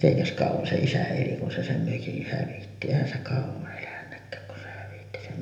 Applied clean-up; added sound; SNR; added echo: none; none; none; reverberation time 0.6 s.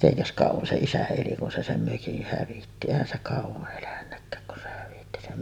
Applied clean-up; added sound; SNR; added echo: none; none; none; none.